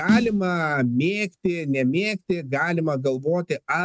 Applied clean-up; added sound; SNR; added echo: none; Snare drum; 5 dB; none.